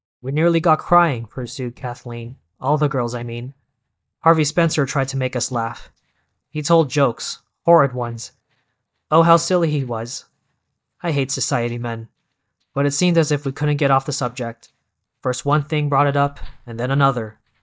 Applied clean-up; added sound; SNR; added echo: neural mask model DeepFilterNet 3.